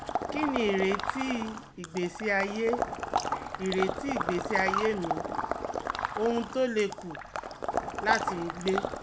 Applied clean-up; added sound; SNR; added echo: none; Water / Liquid; 2 dB; none.